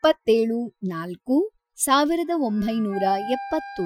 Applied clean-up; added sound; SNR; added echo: classical method Wiener filter.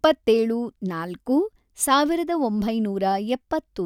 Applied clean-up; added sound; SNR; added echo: none; none; none; none.